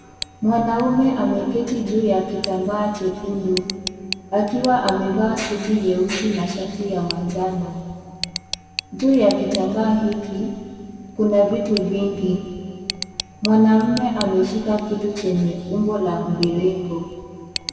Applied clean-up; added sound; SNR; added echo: none; Tick; 16 dB; reverberation time 2.2 s.